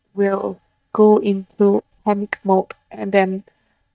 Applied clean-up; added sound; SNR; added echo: neural mask model DeepFilterNet 3.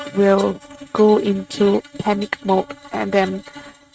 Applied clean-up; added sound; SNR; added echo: neural mask model RNNoise.